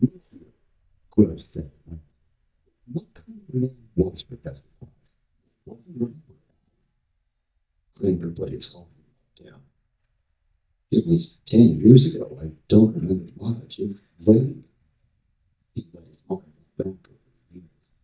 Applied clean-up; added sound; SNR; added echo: neural mask model DeepFilterNet 3.